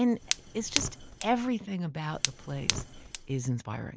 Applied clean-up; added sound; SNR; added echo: none; Fire; 4 dB; none.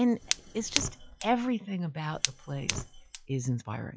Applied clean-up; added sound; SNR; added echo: classical method log-MMSE.